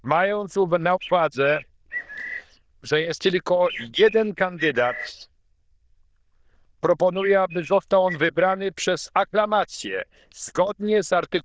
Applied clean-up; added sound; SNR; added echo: neural diffusion model UNIVERSE++.